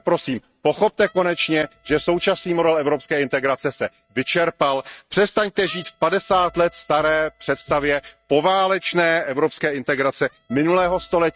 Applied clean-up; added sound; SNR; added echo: neural mask model RNNoise.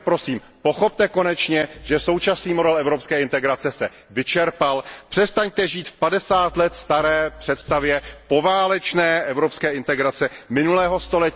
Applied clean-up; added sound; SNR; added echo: none; none; none; none.